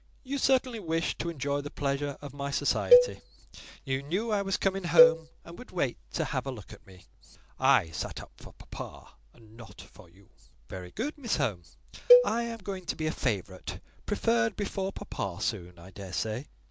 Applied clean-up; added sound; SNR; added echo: none; Cowbell; -4 dB; none.